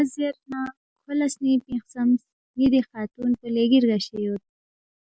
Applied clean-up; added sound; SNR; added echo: none; none; none; none.